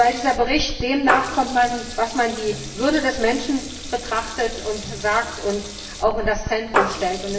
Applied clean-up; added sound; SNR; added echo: none; Water tap, faucet / Liquid; 6 dB; reverberation time 1.1 s.